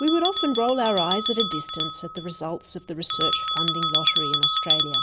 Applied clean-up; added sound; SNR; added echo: none; Bell; -2 dB; none.